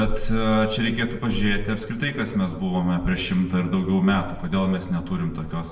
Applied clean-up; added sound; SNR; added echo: none; none; none; reverberation time 0.7 s.